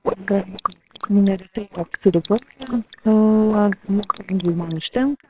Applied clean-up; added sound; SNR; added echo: neural separator model SepFormer WHAMR!.